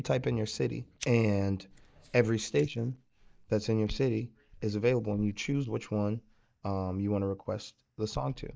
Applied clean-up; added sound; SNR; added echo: neural mask model DeepFilterNet 3.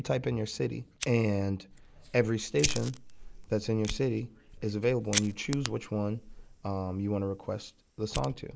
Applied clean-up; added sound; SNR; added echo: neural mask model Resemble Enhance denoiser.